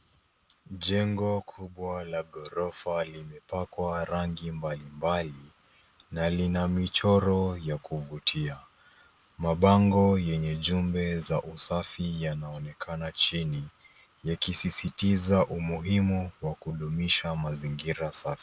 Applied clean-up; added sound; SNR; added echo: none; none; none; none.